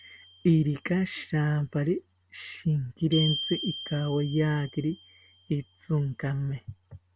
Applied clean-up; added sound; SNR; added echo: none; Glockenspiel; 13 dB; none.